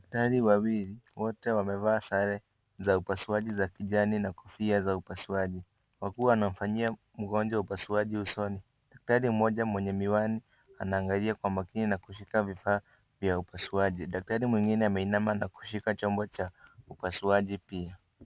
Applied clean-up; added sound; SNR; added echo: none; none; none; none.